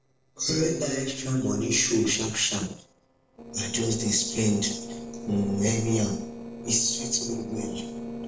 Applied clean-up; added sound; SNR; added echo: neural separator model SepFormer DNS4.